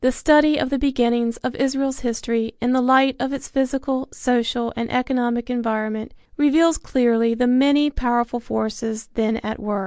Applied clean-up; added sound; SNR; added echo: none; none; none; none.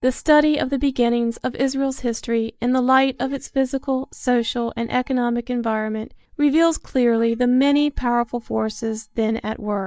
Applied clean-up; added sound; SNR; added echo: neural mask model DeepFilterNet 3.